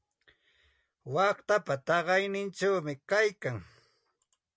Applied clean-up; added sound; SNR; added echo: none; none; none; none.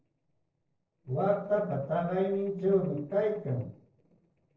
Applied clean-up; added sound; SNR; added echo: neural separator model SepFormer DNS4.